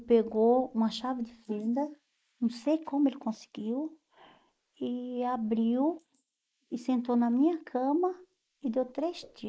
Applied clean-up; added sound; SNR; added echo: neural mask model Resemble Enhance denoiser.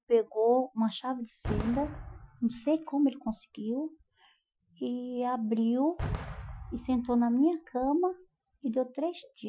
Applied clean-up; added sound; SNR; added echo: classical method Wiener filter.